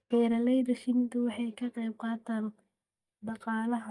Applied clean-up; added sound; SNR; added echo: neural mask model DeepFilterNet 3.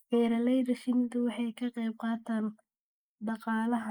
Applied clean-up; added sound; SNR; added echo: neural mask model Resemble Enhance denoiser.